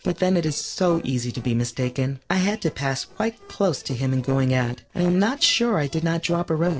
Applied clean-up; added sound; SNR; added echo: neural separator model SepFormer DNS4.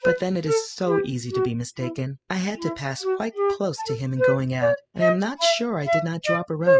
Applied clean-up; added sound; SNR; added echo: classical method spectral subtraction.